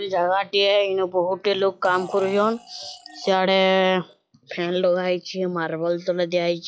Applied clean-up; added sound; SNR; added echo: classical method log-MMSE.